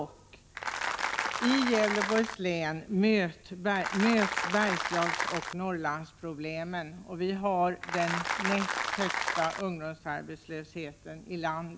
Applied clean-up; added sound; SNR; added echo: none; Applause; 1 dB; none.